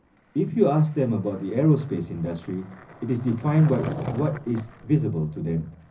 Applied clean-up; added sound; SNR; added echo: none; Skateboard; 14 dB; reverberation time 0.4 s.